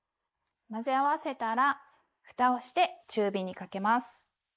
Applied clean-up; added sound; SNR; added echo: neural mask model Resemble Enhance denoiser.